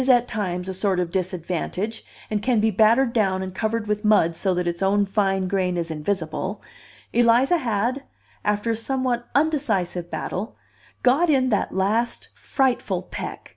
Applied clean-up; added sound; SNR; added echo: none; none; none; none.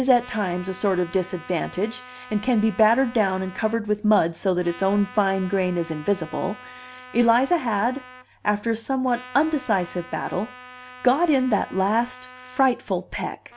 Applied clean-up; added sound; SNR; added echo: none; Trumpet; 20 dB; none.